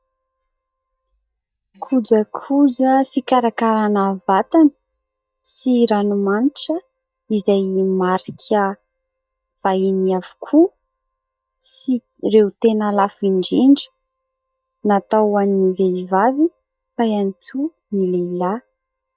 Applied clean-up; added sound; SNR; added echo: neural mask model DeepFilterNet 3.